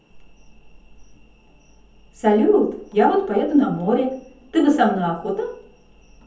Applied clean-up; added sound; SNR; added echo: none; none; none; reverberation time 0.7 s.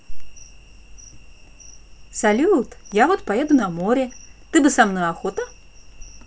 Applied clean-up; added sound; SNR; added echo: none; none; none; none.